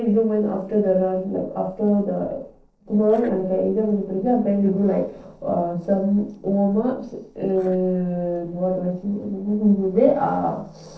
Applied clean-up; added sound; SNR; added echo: neural separator model SepFormer DNS4.